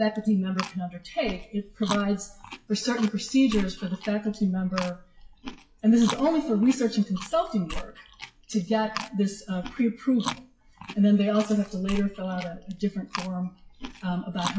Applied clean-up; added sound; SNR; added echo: classical method WPE with log-MMSE.